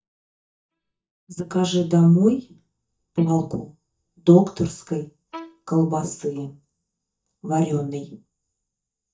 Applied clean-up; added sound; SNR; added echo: neural mask model DeepFilterNet 3.